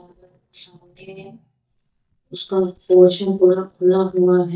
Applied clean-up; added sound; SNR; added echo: neural mask model DeepFilterNet 3.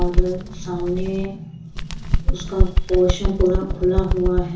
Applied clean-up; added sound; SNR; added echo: none; Bird; -2 dB; reverberation time 0.7 s.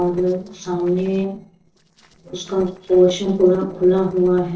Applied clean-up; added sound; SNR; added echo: neural separator model SepFormer DNS4.